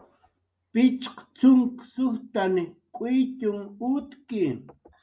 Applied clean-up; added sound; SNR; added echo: none; none; none; none.